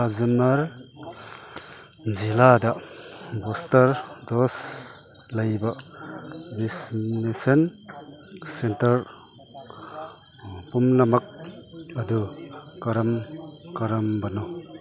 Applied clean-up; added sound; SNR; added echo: none; none; none; none.